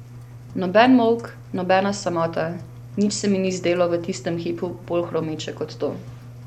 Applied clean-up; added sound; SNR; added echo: none; Engine; 16 dB; none.